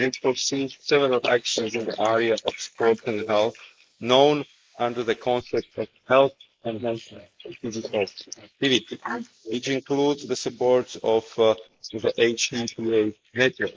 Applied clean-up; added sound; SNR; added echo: neural mask model Resemble Enhance denoiser.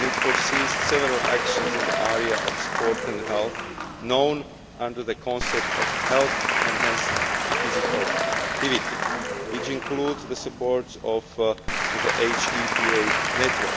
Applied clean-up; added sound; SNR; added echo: none; Applause / Crowd; -2 dB; none.